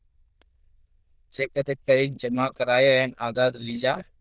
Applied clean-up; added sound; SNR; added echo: neural diffusion model UNIVERSE++.